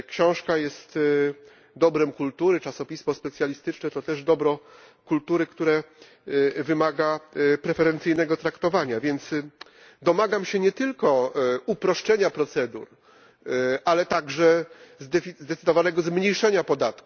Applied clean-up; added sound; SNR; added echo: none; none; none; none.